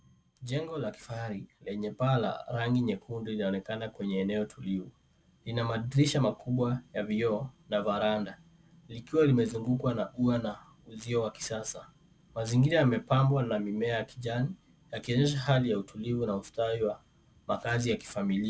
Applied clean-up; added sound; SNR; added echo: none; none; none; none.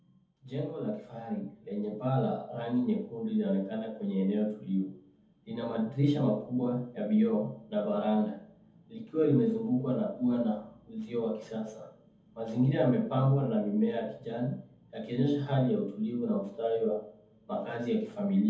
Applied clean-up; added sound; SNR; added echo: none; none; none; reverberation time 0.6 s.